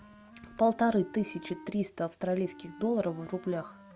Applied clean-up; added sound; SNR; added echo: none; Wind instrument, woodwind instrument; 20 dB; none.